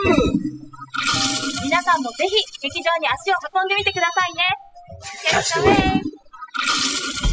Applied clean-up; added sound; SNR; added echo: classical method spectral subtraction.